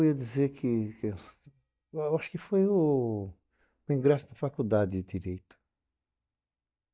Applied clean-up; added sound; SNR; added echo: neural mask model DeepFilterNet 3.